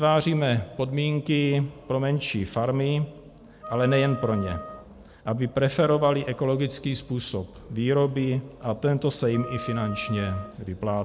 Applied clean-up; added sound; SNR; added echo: none; Wind instrument, woodwind instrument; 15 dB; none.